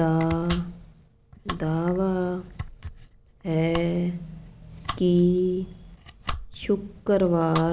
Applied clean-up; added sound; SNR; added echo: none; Domestic sounds, home sounds; 13 dB; none.